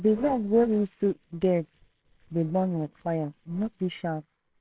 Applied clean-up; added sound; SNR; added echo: neural separator model SepFormer WHAMR!.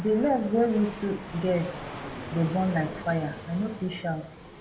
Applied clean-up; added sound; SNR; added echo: none; Fixed-wing aircraft, airplane; 12 dB; reverberation time 0.4 s.